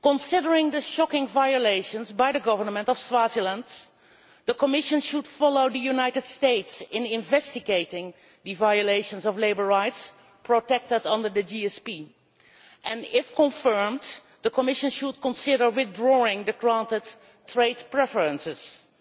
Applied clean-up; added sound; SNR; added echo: none; none; none; none.